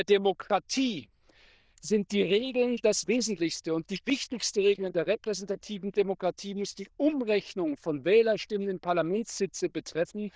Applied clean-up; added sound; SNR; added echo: neural diffusion model UNIVERSE++.